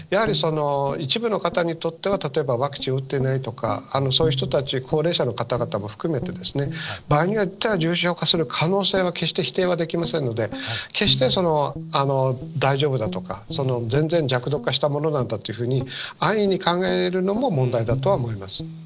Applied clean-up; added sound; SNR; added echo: none; Guitar; 13 dB; none.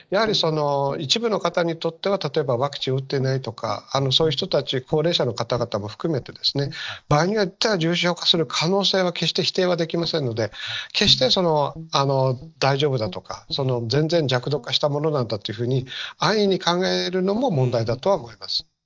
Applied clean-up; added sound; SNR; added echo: neural mask model DeepFilterNet 3.